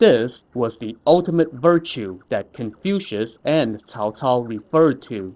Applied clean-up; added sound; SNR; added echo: neural separator model SepFormer DNS4.